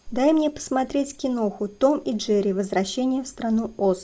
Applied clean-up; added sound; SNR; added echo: none; none; none; none.